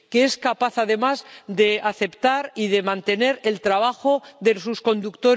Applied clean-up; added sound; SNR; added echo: none; none; none; none.